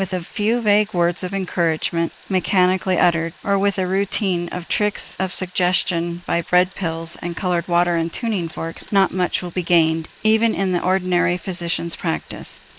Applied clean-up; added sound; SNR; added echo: neural mask model Resemble Enhance denoiser.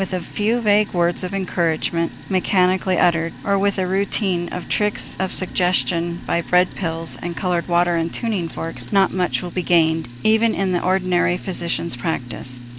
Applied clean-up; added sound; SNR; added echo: none; Sink (filling or washing); 15 dB; none.